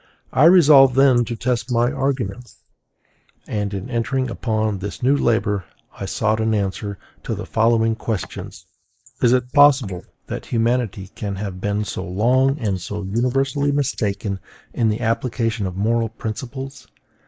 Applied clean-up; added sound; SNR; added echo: neural mask model Resemble Enhance denoiser.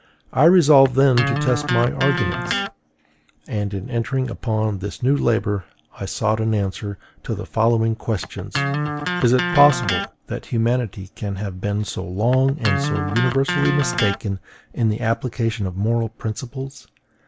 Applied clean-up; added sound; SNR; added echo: none; Electric guitar; 5 dB; none.